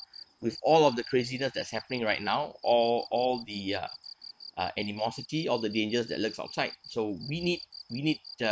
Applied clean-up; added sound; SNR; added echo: none; Cricket; 17 dB; none.